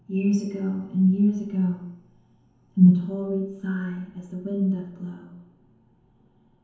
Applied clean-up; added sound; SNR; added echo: none; none; none; reverberation time 0.9 s.